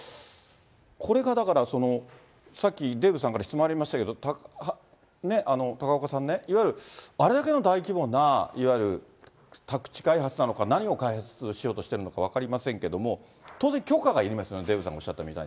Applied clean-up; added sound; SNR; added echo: none; none; none; none.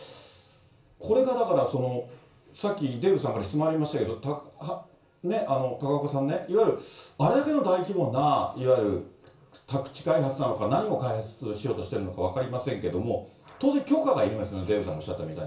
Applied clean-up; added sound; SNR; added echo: none; none; none; reverberation time 0.3 s.